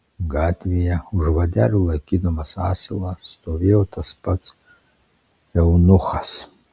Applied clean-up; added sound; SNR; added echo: none; none; none; none.